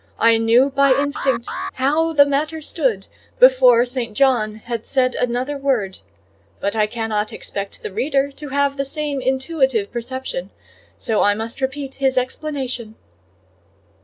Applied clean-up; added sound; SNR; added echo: none; Alarm; 9 dB; none.